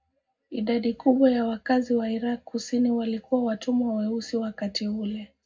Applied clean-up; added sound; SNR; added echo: none; none; none; reverberation time 0.3 s.